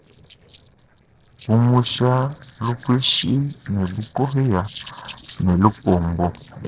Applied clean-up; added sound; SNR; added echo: neural separator model SepFormer DNS4.